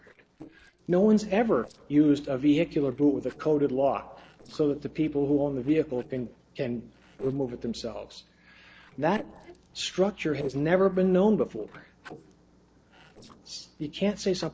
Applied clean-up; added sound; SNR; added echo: neural separator model SepFormer DNS4.